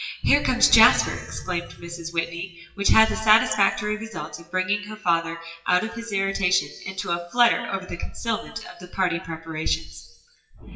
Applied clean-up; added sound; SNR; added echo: classical method WPE with log-MMSE.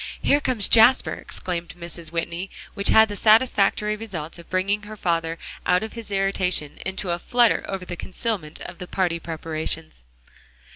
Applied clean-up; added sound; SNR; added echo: none; none; none; none.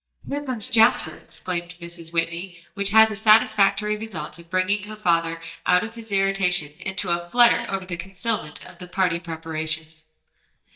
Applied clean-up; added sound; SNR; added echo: neural mask model DeepFilterNet 3.